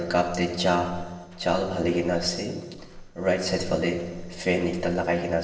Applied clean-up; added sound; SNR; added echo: none; Walk, footsteps; 17 dB; reverberation time 0.8 s.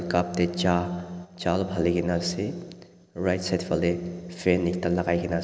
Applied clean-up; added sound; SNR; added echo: none; none; none; none.